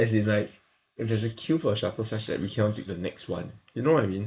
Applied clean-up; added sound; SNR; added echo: neural mask model Resemble Enhance denoiser.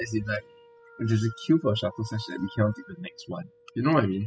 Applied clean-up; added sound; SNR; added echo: classical method spectral subtraction.